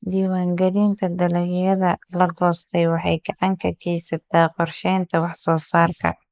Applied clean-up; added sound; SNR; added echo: neural mask model Resemble Enhance denoiser.